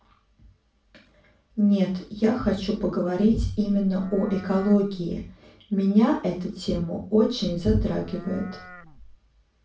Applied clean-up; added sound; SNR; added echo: none; Livestock, farm animals, working animals; 18 dB; reverberation time 0.3 s.